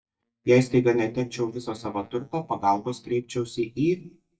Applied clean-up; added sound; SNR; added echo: neural mask model DeepFilterNet 3.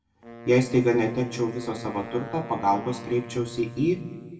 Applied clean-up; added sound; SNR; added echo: none; Wind instrument, woodwind instrument; 15 dB; reverberation time 1.3 s.